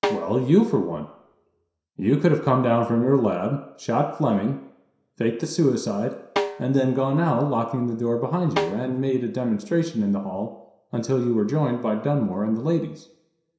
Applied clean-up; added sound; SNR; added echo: none; Snare drum; 8 dB; reverberation time 0.7 s.